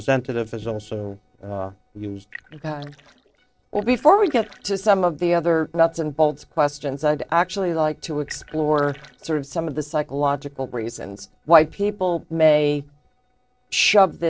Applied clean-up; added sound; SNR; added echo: neural separator model SepFormer DNS4.